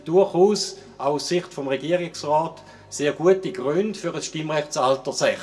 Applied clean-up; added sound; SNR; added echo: none; none; none; reverberation time 0.2 s.